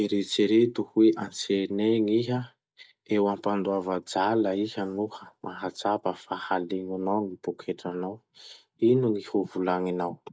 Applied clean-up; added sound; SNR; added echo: none; none; none; none.